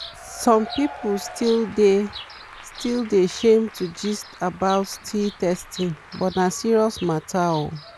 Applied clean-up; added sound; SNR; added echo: none; Applause / Crowd / Cheering + Bird vocalization, bird call, bird song; 17 dB; none.